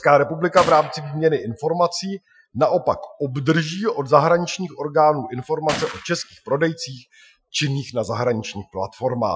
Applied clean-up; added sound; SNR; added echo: classical method Wiener filter.